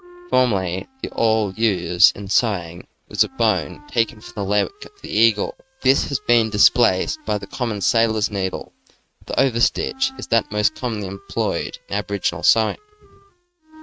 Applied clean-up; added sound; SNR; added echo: neural mask model RNNoise.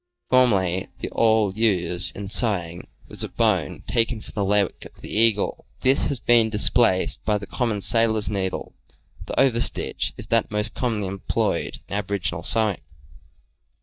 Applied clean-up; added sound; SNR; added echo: neural mask model DeepFilterNet 3.